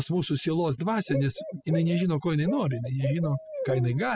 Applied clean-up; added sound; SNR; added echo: classical method spectral subtraction.